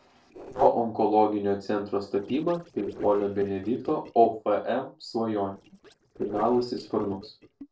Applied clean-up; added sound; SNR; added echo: neural separator model SepFormer DNS4.